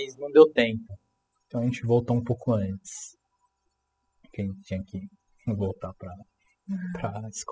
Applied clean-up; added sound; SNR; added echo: classical method spectral subtraction.